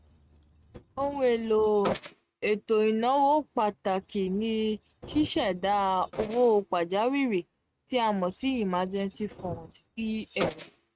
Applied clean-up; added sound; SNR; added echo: neural mask model RNNoise.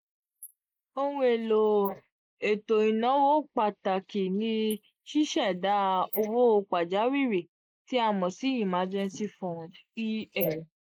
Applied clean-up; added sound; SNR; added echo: neural mask model Resemble Enhance denoiser.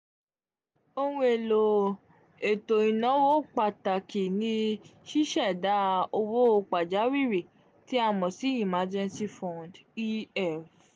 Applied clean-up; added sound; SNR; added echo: none; none; none; none.